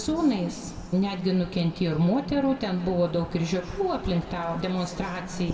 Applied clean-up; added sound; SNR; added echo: none; Traffic noise, roadway noise; 19 dB; reverberation time 1.4 s.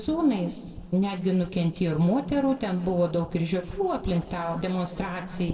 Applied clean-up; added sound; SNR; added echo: neural separator model SepFormer DNS4.